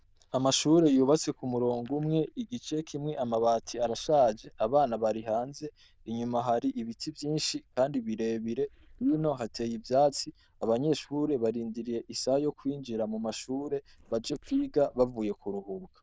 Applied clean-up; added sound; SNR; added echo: neural diffusion model UNIVERSE++.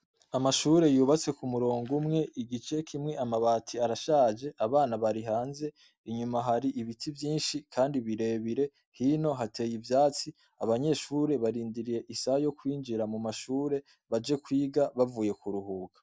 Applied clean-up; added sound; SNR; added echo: none; none; none; none.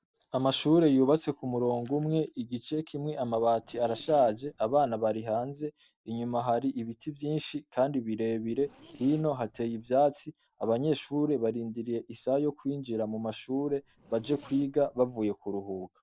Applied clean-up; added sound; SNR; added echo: neural separator model SepFormer DNS4.